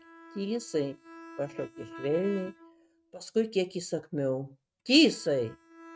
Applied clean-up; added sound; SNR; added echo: neural mask model RNNoise.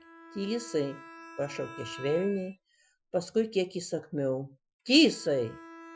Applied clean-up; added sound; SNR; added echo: classical method Wiener filter.